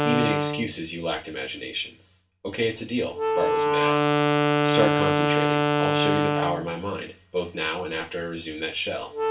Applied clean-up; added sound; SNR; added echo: none; Wind instrument, woodwind instrument; -3 dB; reverberation time 0.3 s.